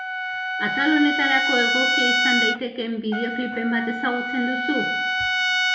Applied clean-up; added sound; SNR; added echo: none; Trumpet; -2 dB; reverberation time 0.7 s.